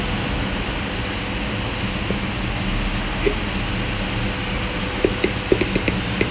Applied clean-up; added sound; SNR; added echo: none; Wind instrument, woodwind instrument + Thunder / Rain; 14 dB; none.